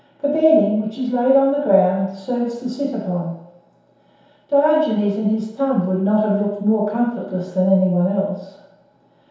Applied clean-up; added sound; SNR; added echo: none; none; none; reverberation time 0.8 s.